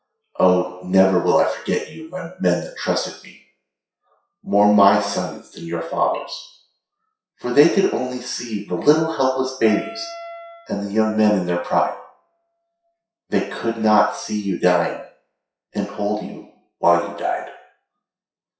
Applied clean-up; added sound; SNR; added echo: classical method WPE with log-MMSE.